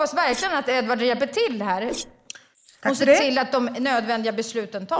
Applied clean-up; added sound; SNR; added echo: neural mask model Resemble Enhance denoiser.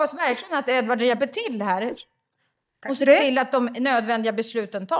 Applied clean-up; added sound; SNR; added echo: neural mask model DeepFilterNet 3.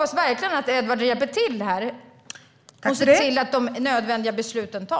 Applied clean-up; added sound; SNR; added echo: none; none; none; none.